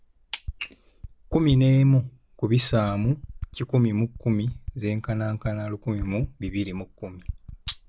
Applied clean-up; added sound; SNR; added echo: none; Typing; 15 dB; none.